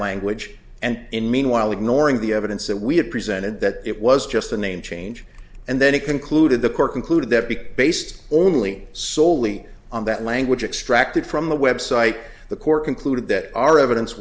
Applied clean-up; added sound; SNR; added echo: none; none; none; none.